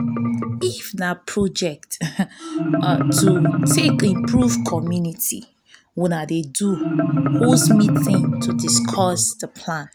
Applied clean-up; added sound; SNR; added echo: none; Marimba, xylophone; 0 dB; none.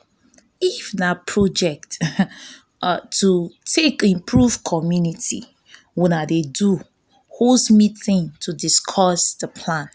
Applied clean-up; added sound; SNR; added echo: none; none; none; none.